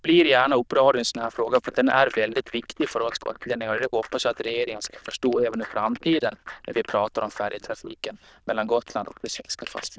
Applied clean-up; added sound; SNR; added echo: neural diffusion model UNIVERSE++.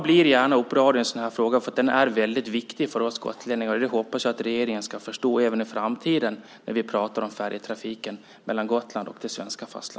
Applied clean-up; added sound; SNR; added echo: none; none; none; none.